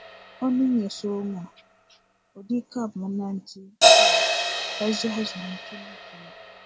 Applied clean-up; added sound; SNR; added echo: none; Crash cymbal; -4 dB; none.